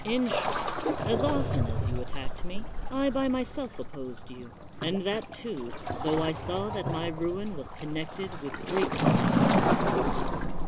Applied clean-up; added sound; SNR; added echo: none; Waves, surf; -4 dB; none.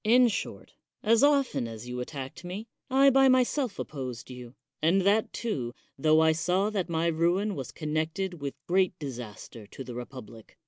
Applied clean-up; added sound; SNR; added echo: none; none; none; none.